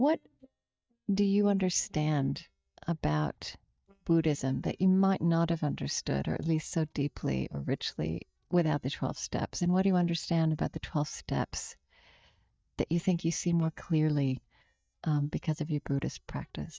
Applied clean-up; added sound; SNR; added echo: neural mask model DeepFilterNet 3.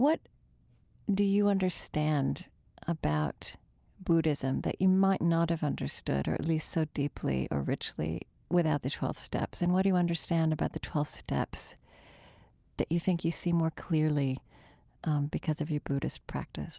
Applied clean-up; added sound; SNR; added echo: none; none; none; none.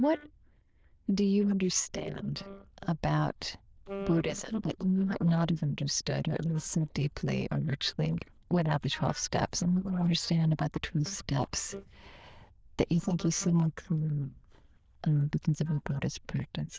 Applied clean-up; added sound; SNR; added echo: neural diffusion model UNIVERSE++.